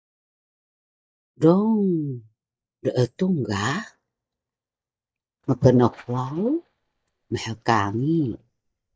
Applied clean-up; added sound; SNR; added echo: neural mask model DeepFilterNet 3.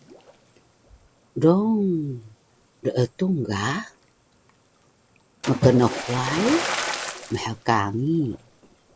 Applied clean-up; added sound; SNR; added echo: none; Splash, splatter; 8 dB; none.